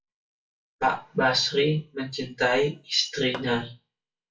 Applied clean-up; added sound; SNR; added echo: classical method WPE with log-MMSE.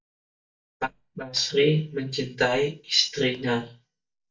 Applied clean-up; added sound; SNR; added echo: neural mask model DeepFilterNet 3.